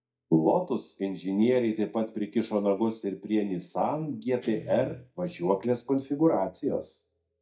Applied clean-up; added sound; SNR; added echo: neural mask model DeepFilterNet 3.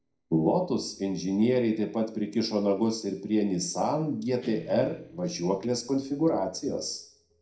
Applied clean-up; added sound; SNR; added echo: neural separator model SepFormer DNS4.